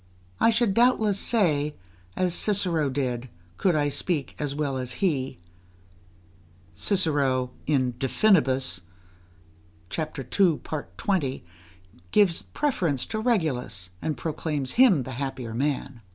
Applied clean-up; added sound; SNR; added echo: none; none; none; none.